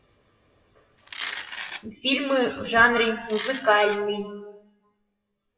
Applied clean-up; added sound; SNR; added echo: classical method WPE with log-MMSE.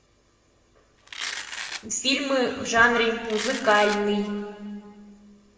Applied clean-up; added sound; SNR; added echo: none; Domestic sounds, home sounds; 10 dB; reverberation time 1.9 s.